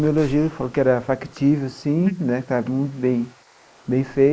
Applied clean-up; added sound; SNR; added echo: neural mask model Resemble Enhance denoiser.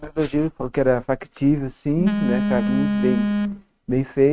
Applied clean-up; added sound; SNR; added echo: neural mask model RNNoise.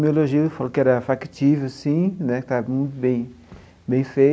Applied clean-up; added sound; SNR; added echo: none; none; none; none.